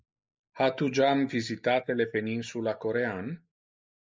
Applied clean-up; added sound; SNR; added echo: neural mask model Resemble Enhance denoiser.